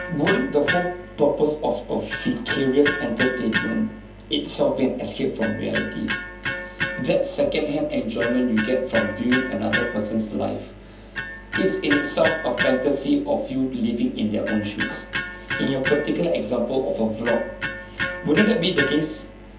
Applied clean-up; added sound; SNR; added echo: none; Electric guitar; 7 dB; reverberation time 0.7 s.